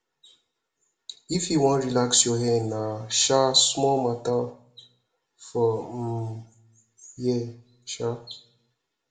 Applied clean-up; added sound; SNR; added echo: none; none; none; reverberation time 0.4 s.